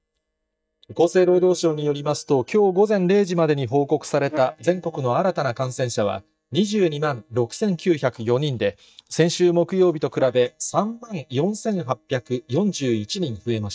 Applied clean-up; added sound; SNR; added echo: neural mask model DeepFilterNet 3.